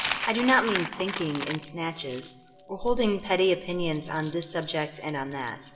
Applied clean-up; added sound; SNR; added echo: none; Coin (dropping); 9 dB; reverberation time 1.0 s.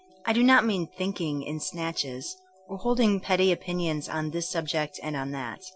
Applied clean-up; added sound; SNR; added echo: none; none; none; none.